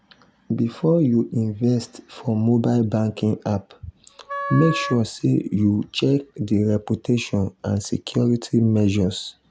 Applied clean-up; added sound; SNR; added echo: none; Wind instrument, woodwind instrument; 10 dB; none.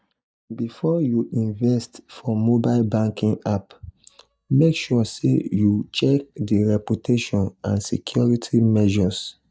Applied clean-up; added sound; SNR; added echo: neural mask model DeepFilterNet 3.